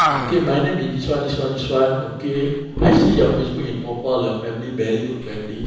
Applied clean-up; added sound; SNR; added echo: none; Animal; 3 dB; reverberation time 1.1 s.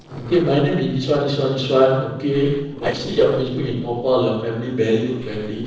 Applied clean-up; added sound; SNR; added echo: neural separator model SepFormer DNS4.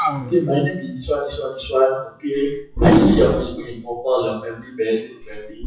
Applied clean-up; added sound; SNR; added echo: classical method WPE with log-MMSE.